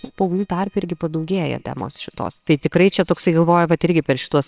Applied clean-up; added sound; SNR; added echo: neural separator model SepFormer WHAMR!.